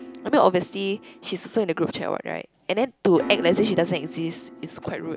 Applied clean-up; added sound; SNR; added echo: none; Piano; 14 dB; none.